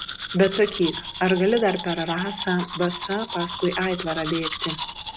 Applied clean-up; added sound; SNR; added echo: none; Domestic sounds, home sounds; 9 dB; none.